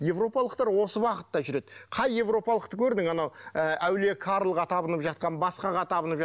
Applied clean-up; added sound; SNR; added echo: none; none; none; none.